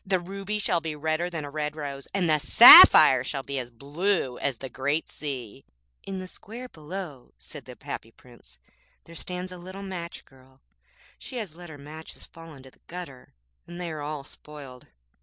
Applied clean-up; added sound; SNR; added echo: none; none; none; none.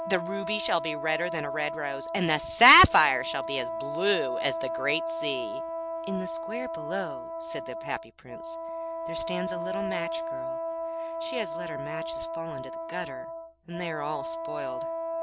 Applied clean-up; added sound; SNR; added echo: none; Wind instrument, woodwind instrument; 5 dB; none.